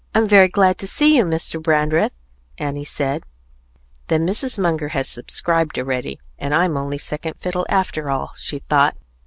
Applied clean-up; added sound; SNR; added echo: none; none; none; none.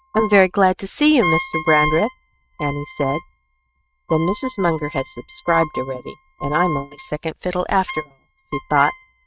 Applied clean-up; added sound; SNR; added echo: neural mask model RNNoise.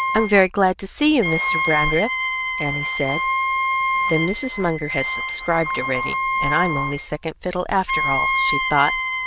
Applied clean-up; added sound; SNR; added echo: neural diffusion model UNIVERSE++.